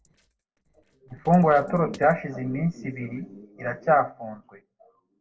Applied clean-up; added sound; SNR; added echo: neural separator model SepFormer DNS4.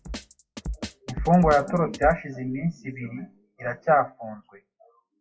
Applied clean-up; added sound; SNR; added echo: classical method WPE with log-MMSE.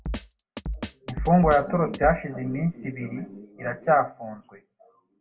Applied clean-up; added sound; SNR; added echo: none; Drum kit; 11 dB; reverberation time 0.2 s.